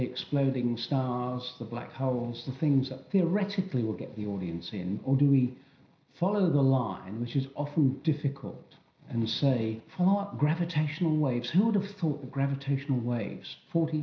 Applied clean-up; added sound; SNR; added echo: none; none; none; reverberation time 0.5 s.